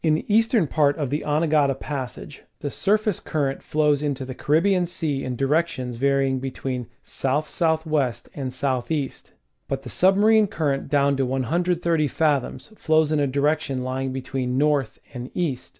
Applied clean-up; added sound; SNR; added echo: none; none; none; none.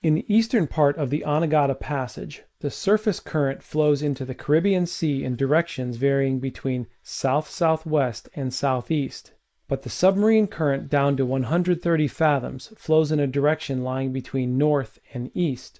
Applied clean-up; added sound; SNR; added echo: neural mask model Resemble Enhance denoiser.